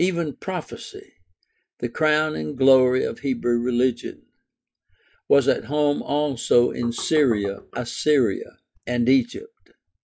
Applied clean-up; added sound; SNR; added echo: classical method log-MMSE.